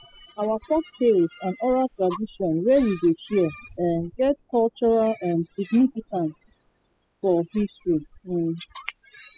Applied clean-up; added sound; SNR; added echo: classical method spectral subtraction.